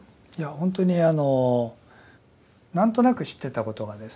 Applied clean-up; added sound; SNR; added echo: none; none; none; none.